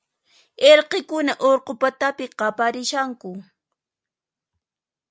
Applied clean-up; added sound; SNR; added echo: none; none; none; none.